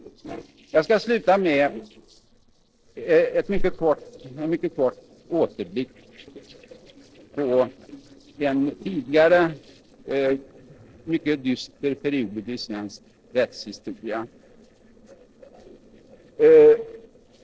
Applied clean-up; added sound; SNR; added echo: neural separator model SepFormer DNS4.